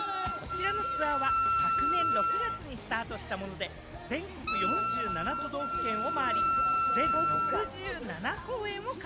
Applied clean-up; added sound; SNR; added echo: none; Wind instrument, woodwind instrument; -4 dB; none.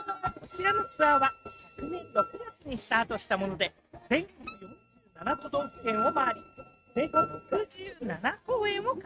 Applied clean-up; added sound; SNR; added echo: neural mask model RNNoise.